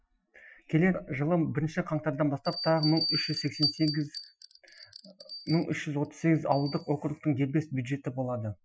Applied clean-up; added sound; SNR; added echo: classical method Wiener filter.